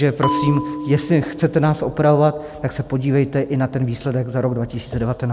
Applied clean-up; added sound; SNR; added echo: none; Bell; 9 dB; none.